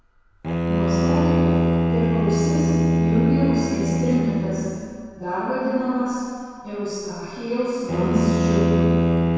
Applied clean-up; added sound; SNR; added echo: none; Bowed string instrument; -4 dB; reverberation time 2.2 s.